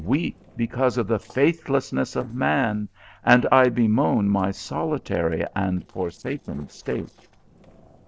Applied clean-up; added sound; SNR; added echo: neural separator model SepFormer DNS4.